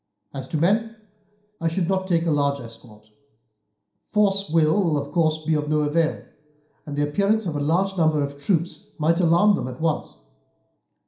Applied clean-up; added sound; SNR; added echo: none; none; none; reverberation time 0.5 s.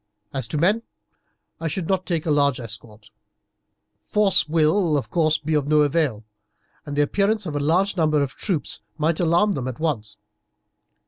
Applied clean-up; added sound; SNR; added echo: none; none; none; none.